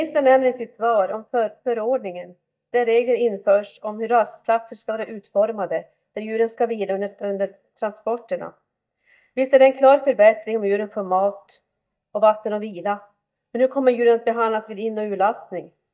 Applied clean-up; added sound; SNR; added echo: neural mask model DeepFilterNet 3.